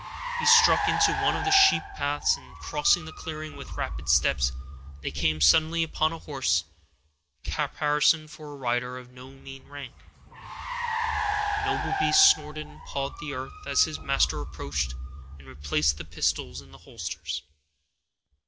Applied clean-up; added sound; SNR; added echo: none; Car; 4 dB; none.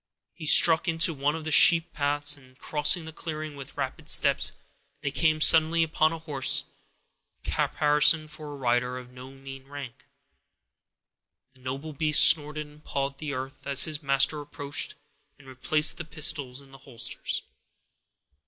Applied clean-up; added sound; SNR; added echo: none; none; none; none.